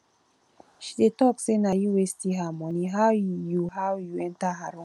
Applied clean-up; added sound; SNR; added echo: none; none; none; none.